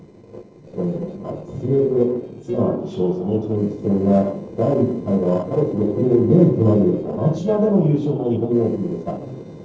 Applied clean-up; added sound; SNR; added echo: neural separator model SepFormer DNS4.